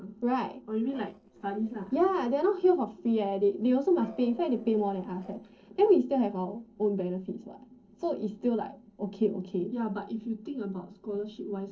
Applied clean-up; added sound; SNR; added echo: neural separator model SepFormer DNS4.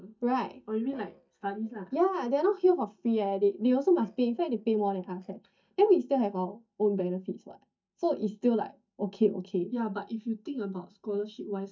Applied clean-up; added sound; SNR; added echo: neural mask model DeepFilterNet 3.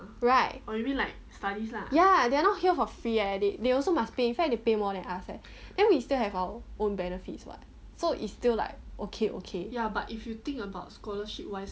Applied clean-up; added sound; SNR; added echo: none; none; none; none.